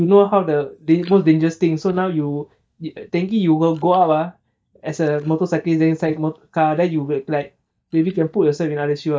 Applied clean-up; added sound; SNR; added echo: neural mask model DeepFilterNet 3.